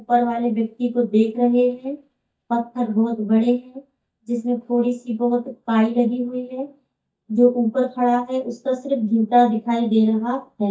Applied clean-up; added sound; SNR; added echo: neural mask model DeepFilterNet 3.